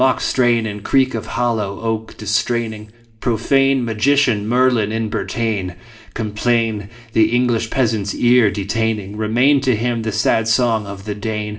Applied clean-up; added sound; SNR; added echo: none; none; none; reverberation time 0.4 s.